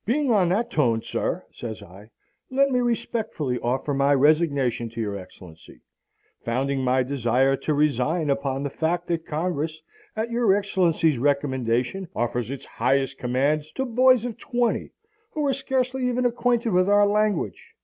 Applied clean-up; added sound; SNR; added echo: none; none; none; none.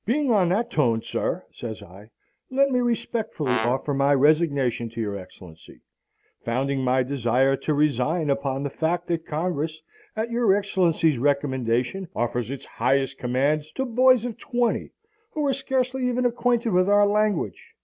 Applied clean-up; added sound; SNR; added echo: none; Brass instrument; 8 dB; none.